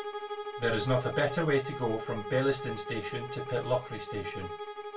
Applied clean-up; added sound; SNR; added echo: none; Bowed string instrument; 7 dB; reverberation time 0.2 s.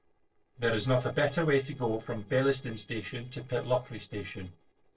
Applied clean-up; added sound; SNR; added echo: neural separator model SepFormer DNS4.